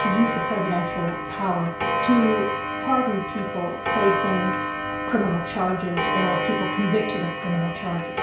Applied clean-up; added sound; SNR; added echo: none; Clock; 2 dB; reverberation time 0.6 s.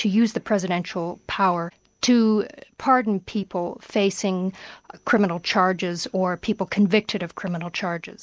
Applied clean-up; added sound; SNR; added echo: none; none; none; none.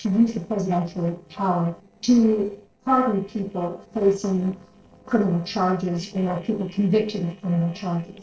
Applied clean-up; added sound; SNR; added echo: neural separator model SepFormer DNS4.